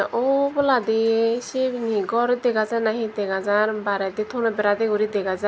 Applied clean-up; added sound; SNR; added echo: none; none; none; none.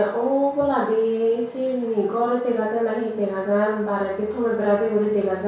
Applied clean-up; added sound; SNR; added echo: none; none; none; reverberation time 0.6 s.